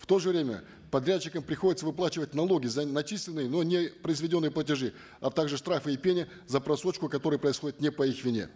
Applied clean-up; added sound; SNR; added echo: none; none; none; none.